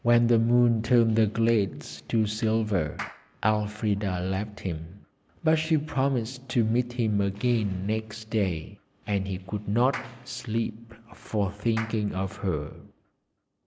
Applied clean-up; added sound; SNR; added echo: none; Clapping; 18 dB; none.